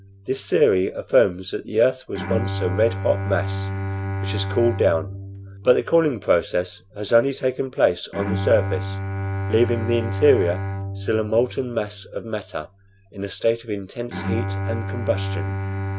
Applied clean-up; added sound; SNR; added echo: none; Bowed string instrument; 6 dB; none.